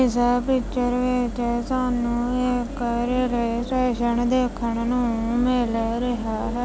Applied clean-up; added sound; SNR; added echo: none; Engine; 10 dB; none.